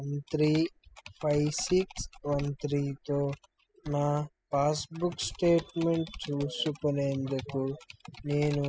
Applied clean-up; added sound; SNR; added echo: classical method spectral subtraction.